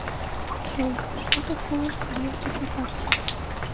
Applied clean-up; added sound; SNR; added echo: none; Rain; -4 dB; none.